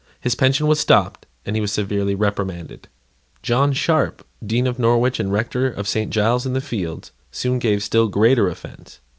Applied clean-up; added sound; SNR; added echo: none; none; none; none.